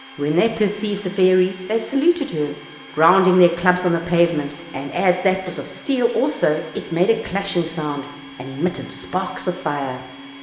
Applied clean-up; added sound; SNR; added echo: none; Domestic sounds, home sounds; 19 dB; reverberation time 2.0 s.